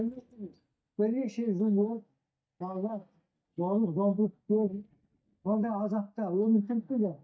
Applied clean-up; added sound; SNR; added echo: neural mask model DeepFilterNet 3.